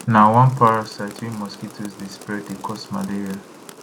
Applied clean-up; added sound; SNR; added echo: none; Rain; 20 dB; none.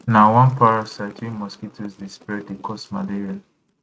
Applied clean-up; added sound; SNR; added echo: neural mask model RNNoise.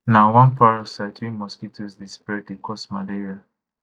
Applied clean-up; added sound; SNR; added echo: neural mask model DeepFilterNet 3.